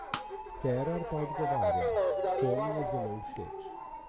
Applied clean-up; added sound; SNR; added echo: none; Shatter + Motor vehicle (road) / Siren; -5 dB; none.